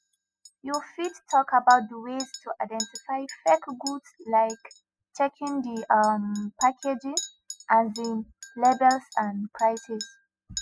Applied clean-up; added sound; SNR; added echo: classical method spectral subtraction.